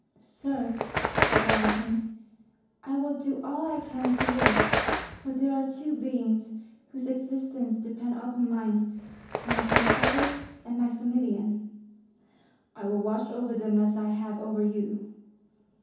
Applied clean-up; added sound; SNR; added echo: none; Bird; -2 dB; reverberation time 0.9 s.